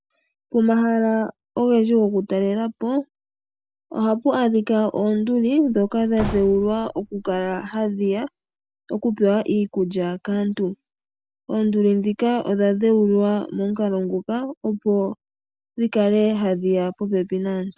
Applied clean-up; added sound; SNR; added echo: none; Slam / Wood; 14 dB; none.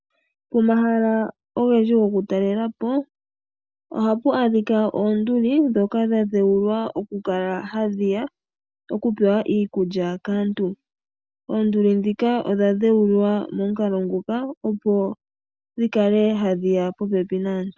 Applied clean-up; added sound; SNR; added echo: none; none; none; none.